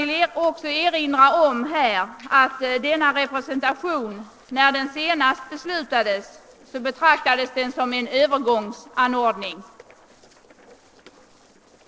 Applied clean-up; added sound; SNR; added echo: neural separator model SepFormer DNS4.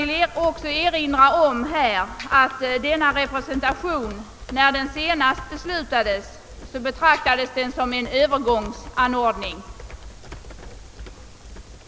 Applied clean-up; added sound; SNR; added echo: none; Computer keyboard; 16 dB; none.